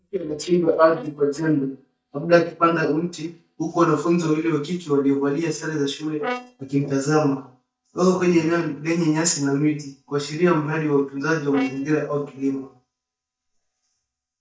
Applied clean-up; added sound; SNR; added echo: neural mask model DeepFilterNet 3.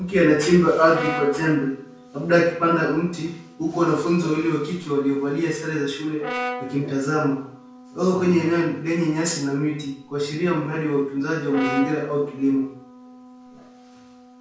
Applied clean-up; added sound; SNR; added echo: none; Brass instrument; 15 dB; reverberation time 0.5 s.